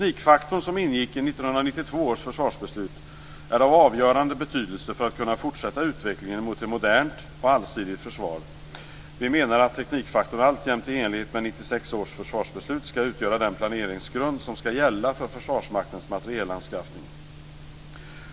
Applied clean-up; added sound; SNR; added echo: none; none; none; none.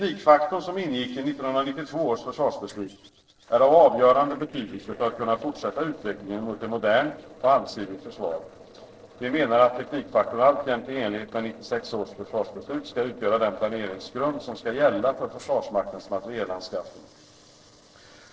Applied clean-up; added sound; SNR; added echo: neural separator model SepFormer DNS4.